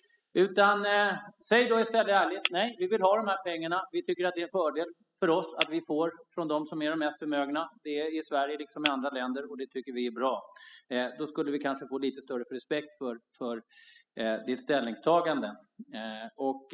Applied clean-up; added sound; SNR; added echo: classical method spectral subtraction.